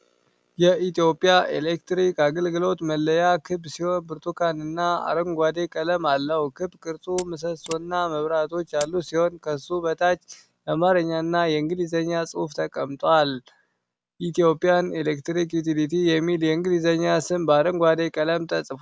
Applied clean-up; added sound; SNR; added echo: none; Mechanisms; 19 dB; none.